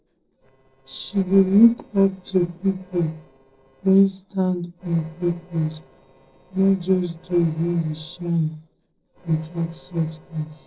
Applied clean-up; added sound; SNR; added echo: neural separator model SepFormer DNS4.